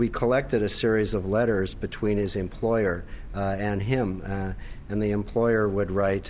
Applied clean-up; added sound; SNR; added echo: none; none; none; none.